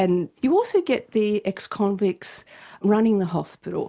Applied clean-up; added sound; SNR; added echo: none; none; none; none.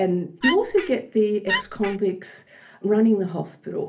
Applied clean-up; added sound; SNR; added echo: none; Wood; 4 dB; reverberation time 0.3 s.